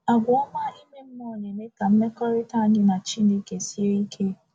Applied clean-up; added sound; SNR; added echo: none; none; none; none.